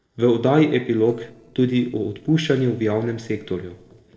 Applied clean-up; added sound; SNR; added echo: neural separator model SepFormer DNS4.